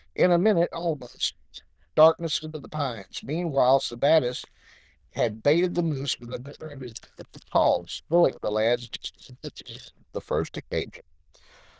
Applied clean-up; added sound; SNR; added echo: neural diffusion model UNIVERSE++.